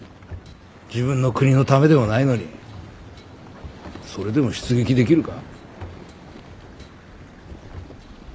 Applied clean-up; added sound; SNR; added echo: none; none; none; none.